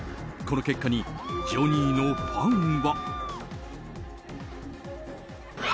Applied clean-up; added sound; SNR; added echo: none; none; none; none.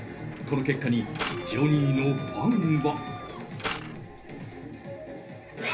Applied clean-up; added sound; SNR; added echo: none; Mechanisms; 12 dB; reverberation time 0.3 s.